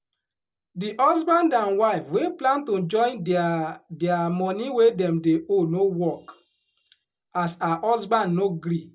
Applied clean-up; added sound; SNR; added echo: none; none; none; none.